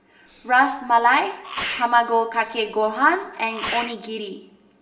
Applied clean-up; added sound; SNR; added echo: none; Sneeze; 12 dB; reverberation time 0.8 s.